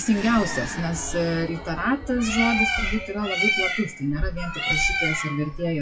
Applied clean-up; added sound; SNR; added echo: classical method WPE with log-MMSE.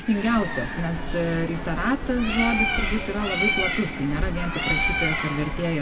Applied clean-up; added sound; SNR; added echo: none; Bird; 0 dB; reverberation time 1.0 s.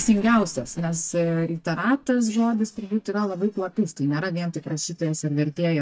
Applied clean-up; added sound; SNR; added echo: neural mask model DeepFilterNet 3.